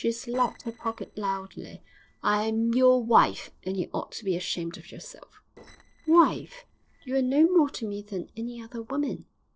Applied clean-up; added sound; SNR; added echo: neural separator model SepFormer DNS4.